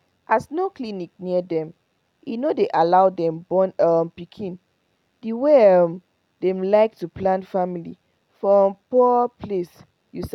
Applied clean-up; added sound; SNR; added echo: none; none; none; none.